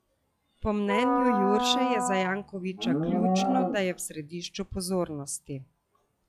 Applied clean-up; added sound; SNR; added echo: classical method log-MMSE.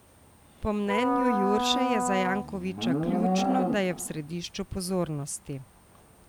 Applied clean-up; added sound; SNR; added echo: none; Livestock, farm animals, working animals + Wind instrument, woodwind instrument; 1 dB; none.